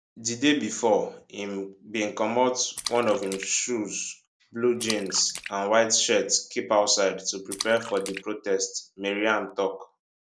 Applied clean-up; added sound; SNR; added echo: none; Splash, splatter; 14 dB; none.